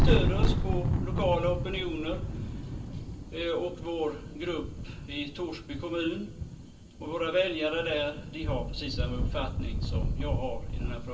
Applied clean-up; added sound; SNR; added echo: none; Thunder; -3 dB; reverberation time 0.3 s.